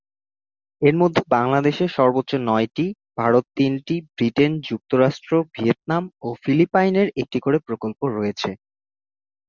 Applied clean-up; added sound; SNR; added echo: none; none; none; none.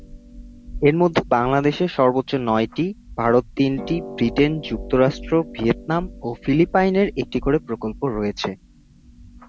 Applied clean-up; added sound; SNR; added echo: none; Harp; 16 dB; none.